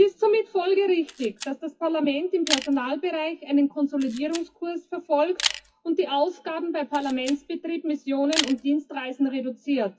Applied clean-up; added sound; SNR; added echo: classical method WPE with log-MMSE.